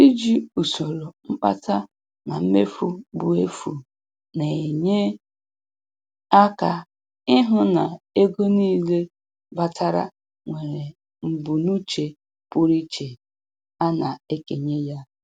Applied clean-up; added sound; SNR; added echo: none; none; none; none.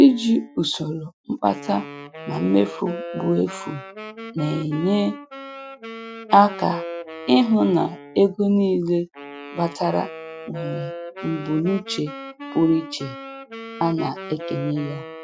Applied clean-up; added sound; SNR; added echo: classical method Wiener filter.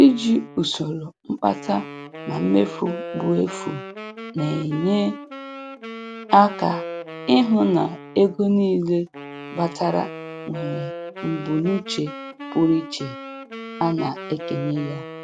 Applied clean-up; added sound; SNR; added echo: none; Wind instrument, woodwind instrument; 12 dB; none.